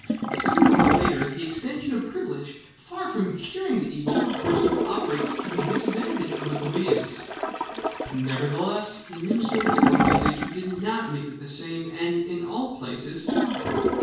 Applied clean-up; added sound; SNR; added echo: none; Toilet flush / Gurgling; -2 dB; reverberation time 0.6 s.